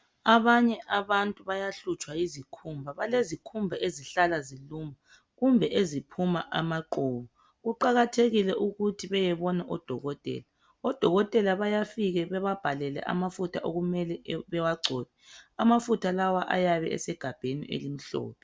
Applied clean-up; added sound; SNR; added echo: none; none; none; none.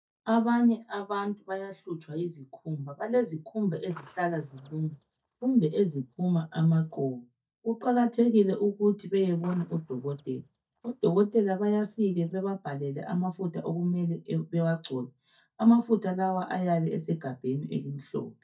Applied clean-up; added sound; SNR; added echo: neural mask model DeepFilterNet 3.